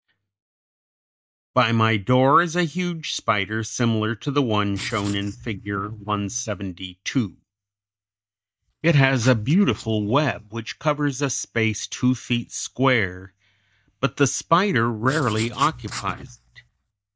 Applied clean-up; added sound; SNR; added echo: neural mask model DeepFilterNet 3.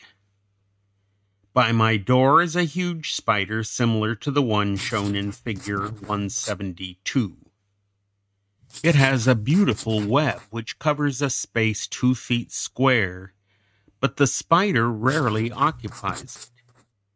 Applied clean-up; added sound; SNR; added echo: neural mask model RNNoise.